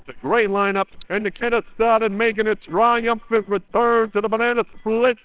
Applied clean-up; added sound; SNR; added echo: neural separator model SepFormer WHAMR!.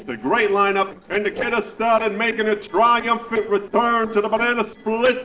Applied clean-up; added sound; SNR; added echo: neural separator model SepFormer DNS4.